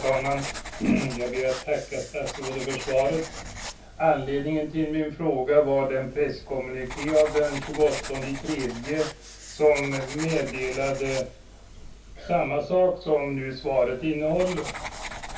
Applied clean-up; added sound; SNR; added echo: none; Writing; 13 dB; reverberation time 0.2 s.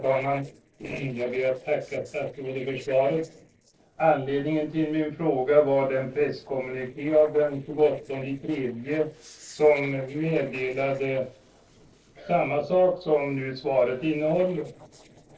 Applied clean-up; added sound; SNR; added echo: neural separator model SepFormer DNS4.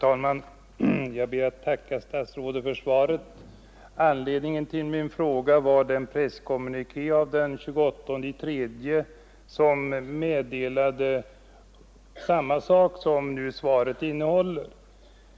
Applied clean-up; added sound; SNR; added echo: none; none; none; none.